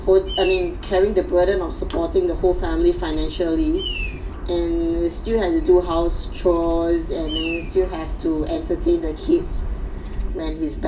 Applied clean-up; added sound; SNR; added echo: none; Bird vocalization, bird call, bird song; 11 dB; reverberation time 0.2 s.